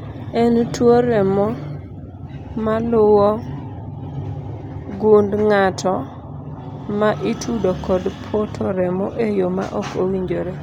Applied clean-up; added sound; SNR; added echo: none; none; none; none.